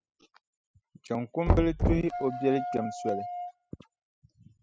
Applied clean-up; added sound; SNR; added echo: classical method spectral subtraction.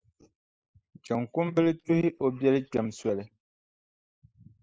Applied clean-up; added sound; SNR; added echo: neural mask model Resemble Enhance denoiser.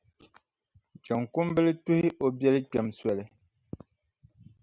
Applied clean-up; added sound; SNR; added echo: none; none; none; none.